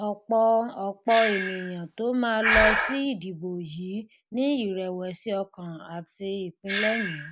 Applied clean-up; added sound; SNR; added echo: none; Breathing; 4 dB; none.